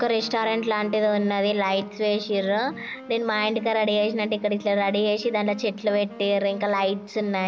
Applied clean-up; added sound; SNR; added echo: none; Wind instrument, woodwind instrument; 20 dB; none.